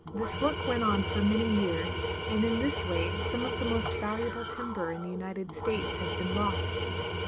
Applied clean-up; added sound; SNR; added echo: none; Tools; 1 dB; none.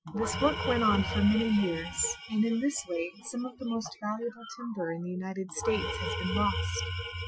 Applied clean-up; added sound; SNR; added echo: classical method Wiener filter.